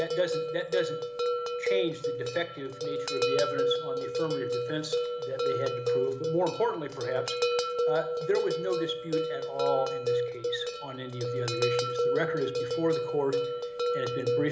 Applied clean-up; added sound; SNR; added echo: none; Bell; -3 dB; none.